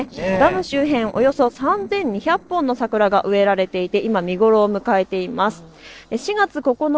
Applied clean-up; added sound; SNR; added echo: neural separator model SepFormer DNS4.